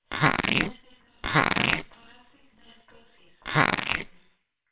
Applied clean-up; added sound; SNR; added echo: neural separator model SepFormer WHAMR!.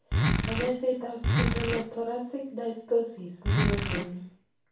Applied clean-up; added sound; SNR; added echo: none; Zipper (clothing); -4 dB; reverberation time 0.4 s.